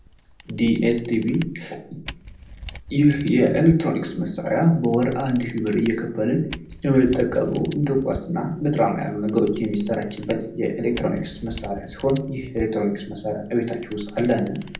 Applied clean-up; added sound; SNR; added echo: none; Camera; 16 dB; reverberation time 0.6 s.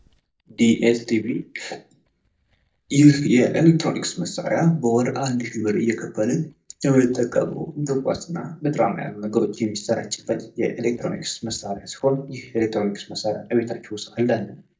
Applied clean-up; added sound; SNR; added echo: neural mask model DeepFilterNet 3.